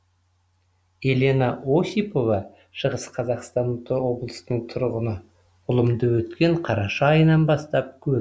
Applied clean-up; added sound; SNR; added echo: none; none; none; none.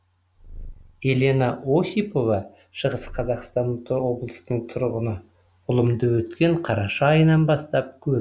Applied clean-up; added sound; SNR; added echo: none; Purr; 18 dB; none.